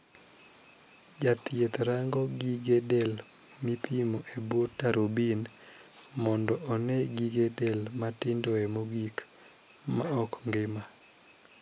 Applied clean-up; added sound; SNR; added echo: none; none; none; none.